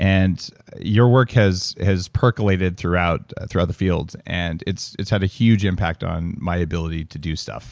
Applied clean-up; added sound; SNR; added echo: none; none; none; none.